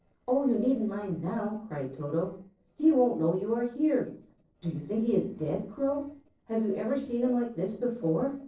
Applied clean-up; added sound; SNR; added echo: neural separator model SepFormer DNS4.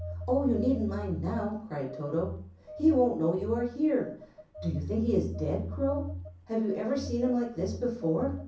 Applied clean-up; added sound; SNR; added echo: none; Telephone; 9 dB; reverberation time 0.6 s.